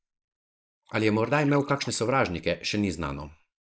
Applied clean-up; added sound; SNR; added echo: neural mask model Resemble Enhance denoiser.